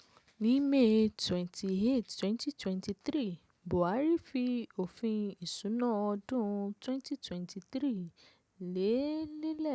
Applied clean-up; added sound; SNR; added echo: none; none; none; none.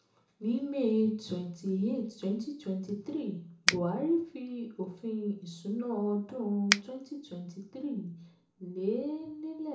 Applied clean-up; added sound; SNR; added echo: none; Finger snapping; -4 dB; reverberation time 0.7 s.